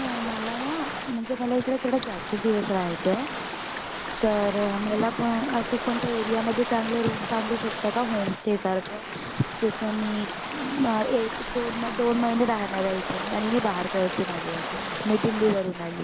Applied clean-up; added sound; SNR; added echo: none; Stream / Ocean; 6 dB; none.